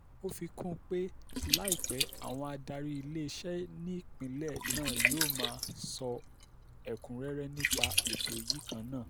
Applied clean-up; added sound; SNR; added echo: none; Liquid; -3 dB; none.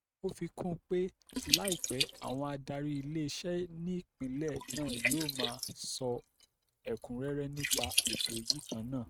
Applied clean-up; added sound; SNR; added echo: neural mask model RNNoise.